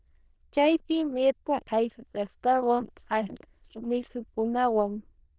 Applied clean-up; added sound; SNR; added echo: neural diffusion model UNIVERSE++.